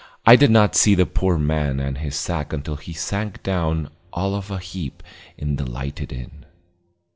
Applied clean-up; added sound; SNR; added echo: none; none; none; none.